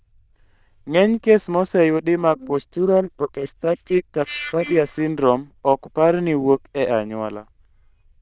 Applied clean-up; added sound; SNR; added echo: neural diffusion model UNIVERSE++.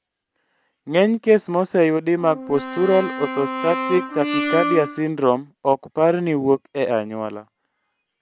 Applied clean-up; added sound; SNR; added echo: none; Brass instrument; 5 dB; none.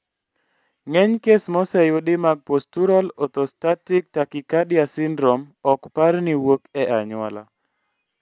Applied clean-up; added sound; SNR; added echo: none; none; none; none.